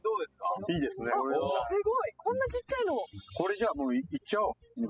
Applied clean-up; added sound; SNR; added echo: classical method spectral subtraction.